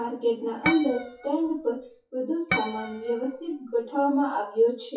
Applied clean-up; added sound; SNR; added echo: classical method WPE with log-MMSE.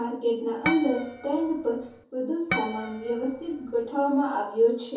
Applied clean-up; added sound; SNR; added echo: none; Harp; 8 dB; reverberation time 0.6 s.